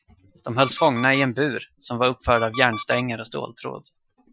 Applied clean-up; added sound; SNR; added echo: classical method Wiener filter.